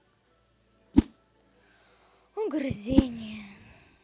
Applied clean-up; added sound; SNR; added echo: none; Whoosh, swoosh, swish; -5 dB; none.